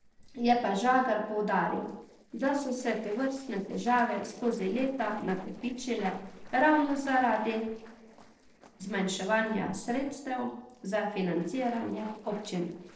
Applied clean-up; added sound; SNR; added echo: neural separator model SepFormer DNS4.